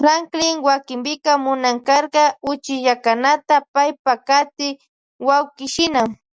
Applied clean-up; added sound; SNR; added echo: none; none; none; none.